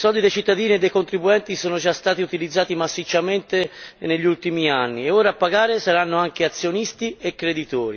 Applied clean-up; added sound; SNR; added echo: none; none; none; none.